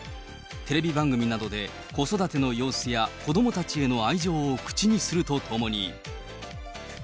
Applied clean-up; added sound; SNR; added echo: none; none; none; none.